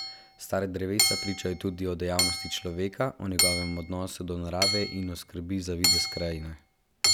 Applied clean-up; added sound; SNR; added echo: none; Hammer / Chink, clink; -1 dB; none.